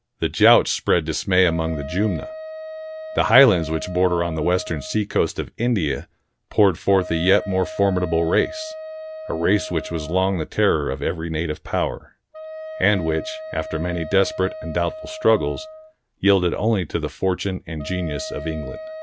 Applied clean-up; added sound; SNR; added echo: none; Wind instrument, woodwind instrument; 14 dB; none.